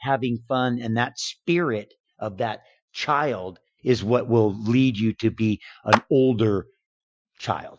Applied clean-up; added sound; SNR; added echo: classical method Wiener filter.